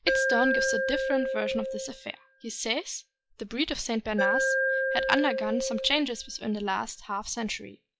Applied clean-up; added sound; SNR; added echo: classical method log-MMSE.